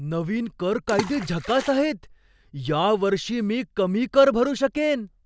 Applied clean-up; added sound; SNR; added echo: none; Water / Splash, splatter; 11 dB; none.